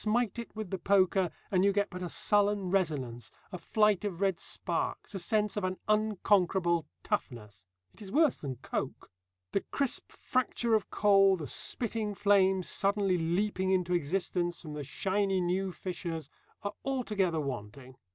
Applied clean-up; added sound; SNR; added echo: none; none; none; none.